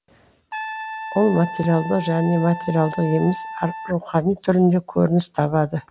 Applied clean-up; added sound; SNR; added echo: none; Trumpet; 11 dB; none.